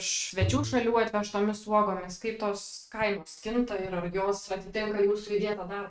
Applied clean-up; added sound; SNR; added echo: neural mask model RNNoise.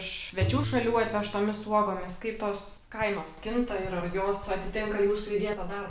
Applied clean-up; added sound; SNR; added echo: none; Bowed string instrument; 7 dB; none.